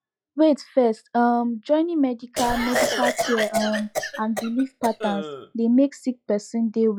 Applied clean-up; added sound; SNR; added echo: classical method log-MMSE.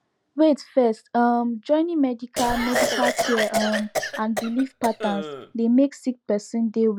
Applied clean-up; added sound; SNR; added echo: none; Cough; 4 dB; none.